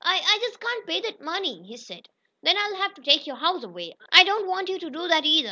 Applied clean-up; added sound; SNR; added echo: none; none; none; none.